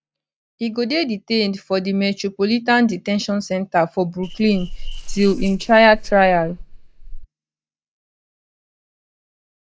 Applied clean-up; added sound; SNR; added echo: neural mask model DeepFilterNet 3.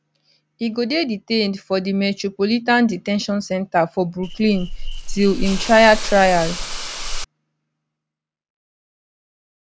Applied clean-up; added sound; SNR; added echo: none; Hiss / Insect; 4 dB; none.